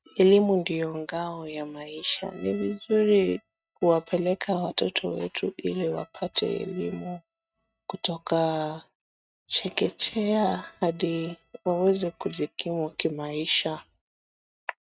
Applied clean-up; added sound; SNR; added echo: neural mask model RNNoise.